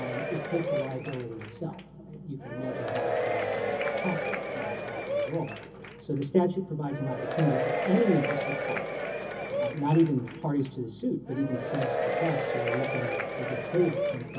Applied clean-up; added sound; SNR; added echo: none; Applause / Crowd / Cheering; 1 dB; reverberation time 0.3 s.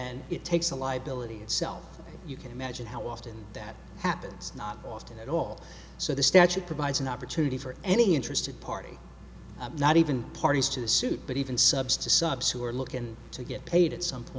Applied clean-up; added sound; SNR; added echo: none; none; none; none.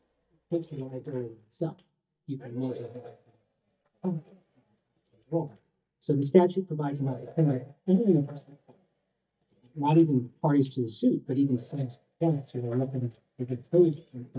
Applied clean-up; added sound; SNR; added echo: neural mask model DeepFilterNet 3.